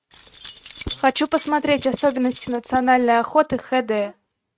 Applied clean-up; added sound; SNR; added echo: neural mask model RNNoise.